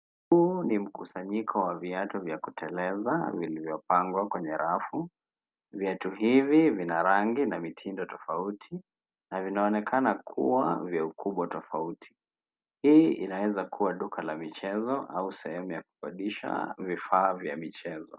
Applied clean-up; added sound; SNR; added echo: none; none; none; none.